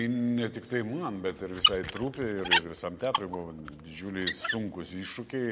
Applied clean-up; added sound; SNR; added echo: none; Squeak; -4 dB; none.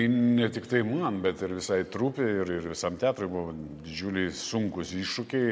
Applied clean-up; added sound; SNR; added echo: none; none; none; none.